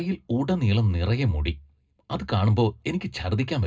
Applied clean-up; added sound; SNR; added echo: none; none; none; reverberation time 0.2 s.